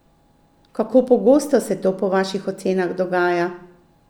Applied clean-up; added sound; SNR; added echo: none; none; none; none.